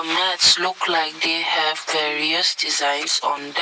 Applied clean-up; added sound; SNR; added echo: none; none; none; none.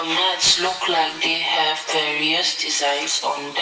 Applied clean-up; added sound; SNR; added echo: none; none; none; reverberation time 2.6 s.